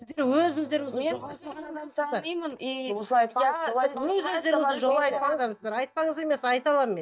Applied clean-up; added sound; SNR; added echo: neural mask model DeepFilterNet 3.